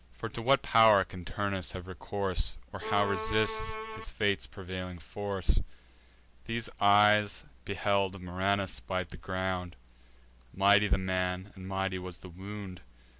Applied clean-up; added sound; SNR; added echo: none; Bowed string instrument; 6 dB; none.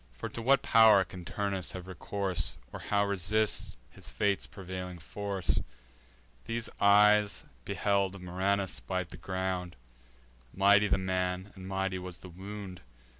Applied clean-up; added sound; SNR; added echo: none; none; none; none.